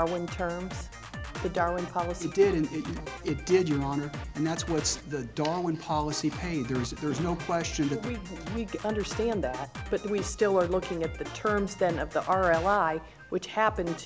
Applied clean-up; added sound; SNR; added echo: none; Drum kit; 10 dB; none.